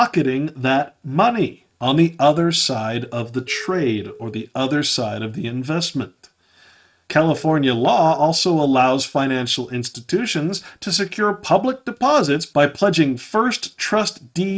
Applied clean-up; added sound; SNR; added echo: neural mask model RNNoise.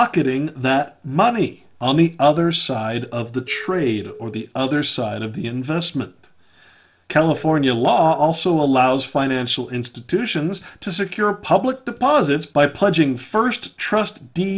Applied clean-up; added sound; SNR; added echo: none; Telephone; 17 dB; none.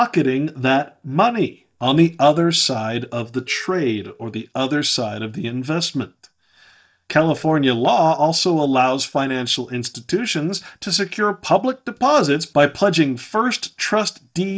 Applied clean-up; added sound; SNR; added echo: neural mask model DeepFilterNet 3.